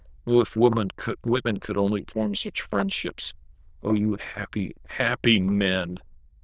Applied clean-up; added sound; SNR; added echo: neural diffusion model UNIVERSE++.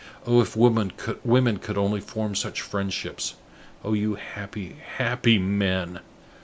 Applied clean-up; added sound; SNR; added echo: none; none; none; none.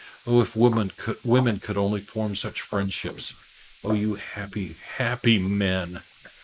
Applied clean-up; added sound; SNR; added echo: neural mask model Resemble Enhance denoiser.